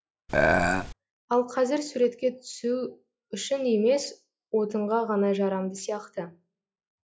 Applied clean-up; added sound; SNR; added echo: classical method log-MMSE.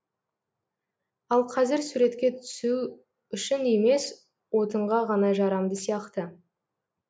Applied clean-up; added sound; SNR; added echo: none; none; none; none.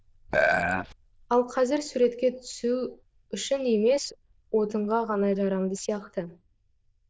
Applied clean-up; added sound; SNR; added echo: neural diffusion model UNIVERSE++.